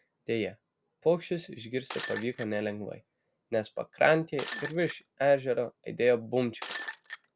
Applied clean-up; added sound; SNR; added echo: none; Shatter; 10 dB; none.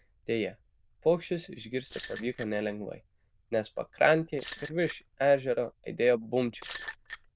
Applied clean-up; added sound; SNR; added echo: neural diffusion model UNIVERSE++.